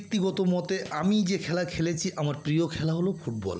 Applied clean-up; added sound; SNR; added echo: none; none; none; none.